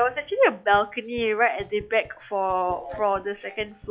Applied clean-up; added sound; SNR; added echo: classical method log-MMSE.